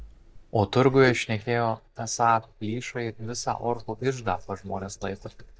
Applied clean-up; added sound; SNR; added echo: neural mask model DeepFilterNet 3.